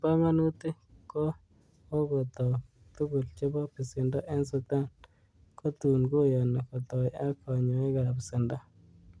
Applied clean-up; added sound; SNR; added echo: none; none; none; none.